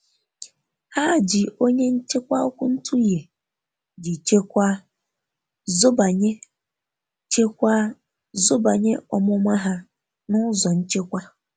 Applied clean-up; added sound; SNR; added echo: none; none; none; none.